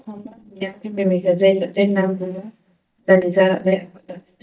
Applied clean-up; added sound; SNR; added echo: neural mask model DeepFilterNet 3.